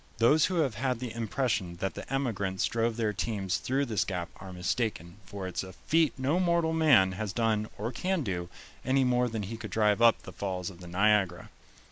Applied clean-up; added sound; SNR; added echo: none; none; none; none.